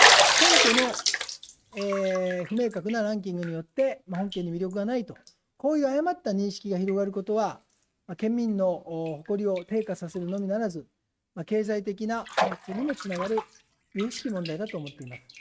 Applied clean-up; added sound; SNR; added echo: neural mask model RNNoise.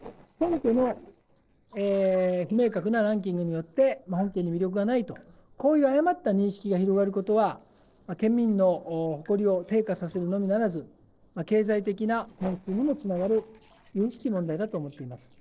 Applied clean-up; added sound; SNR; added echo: neural separator model SepFormer DNS4.